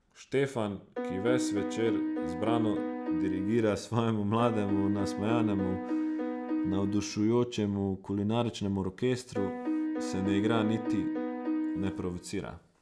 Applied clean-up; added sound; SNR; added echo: none; Piano; 1 dB; none.